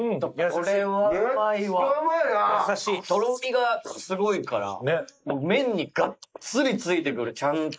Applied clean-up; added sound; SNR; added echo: neural mask model Resemble Enhance denoiser.